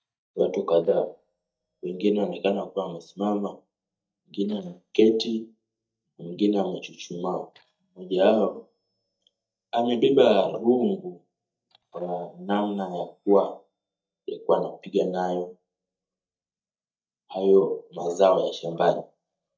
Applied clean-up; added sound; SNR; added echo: neural mask model DeepFilterNet 3.